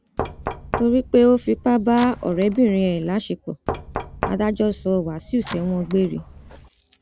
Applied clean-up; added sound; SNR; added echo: none; Knock; 11 dB; none.